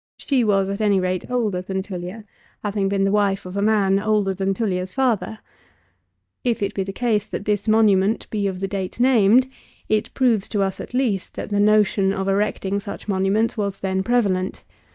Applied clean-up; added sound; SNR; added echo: neural mask model DeepFilterNet 3.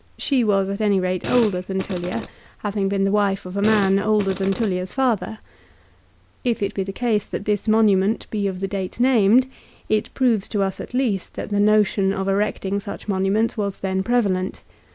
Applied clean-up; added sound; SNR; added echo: none; Fart; 11 dB; none.